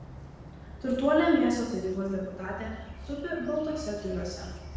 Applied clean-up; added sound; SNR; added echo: none; Bird; 13 dB; reverberation time 1.0 s.